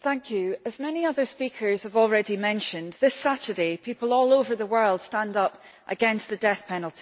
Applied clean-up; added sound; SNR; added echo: none; none; none; none.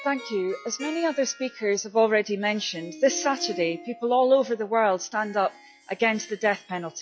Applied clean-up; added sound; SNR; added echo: classical method log-MMSE.